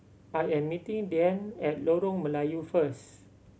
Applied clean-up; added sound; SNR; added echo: none; none; none; none.